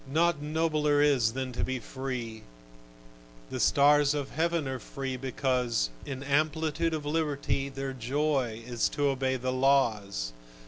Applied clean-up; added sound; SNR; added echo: none; none; none; none.